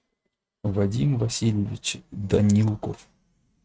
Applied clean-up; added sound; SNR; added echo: neural mask model RNNoise.